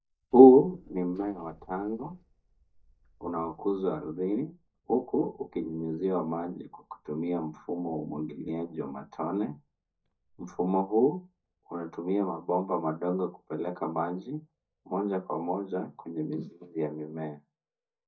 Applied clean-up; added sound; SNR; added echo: neural mask model DeepFilterNet 3.